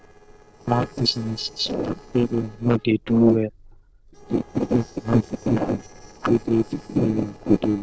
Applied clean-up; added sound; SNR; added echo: neural separator model SepFormer DNS4.